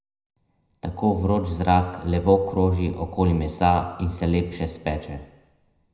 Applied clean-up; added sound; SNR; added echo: none; none; none; reverberation time 0.7 s.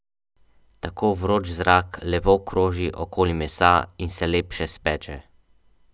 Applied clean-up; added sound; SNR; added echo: none; none; none; none.